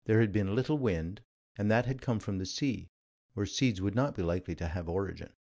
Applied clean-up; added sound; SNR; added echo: none; none; none; none.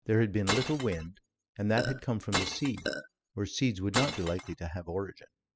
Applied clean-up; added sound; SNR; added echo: classical method spectral subtraction.